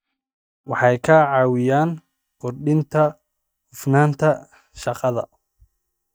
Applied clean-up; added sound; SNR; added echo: neural mask model DeepFilterNet 3.